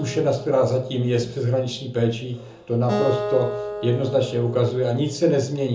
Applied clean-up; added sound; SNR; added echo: none; Acoustic guitar; 10 dB; reverberation time 0.6 s.